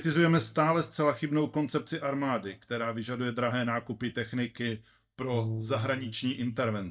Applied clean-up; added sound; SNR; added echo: neural mask model DeepFilterNet 3.